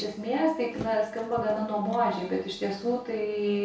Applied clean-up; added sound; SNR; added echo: none; Thump, thud; 18 dB; reverberation time 0.3 s.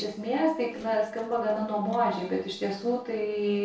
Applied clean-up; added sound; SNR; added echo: neural separator model SepFormer DNS4.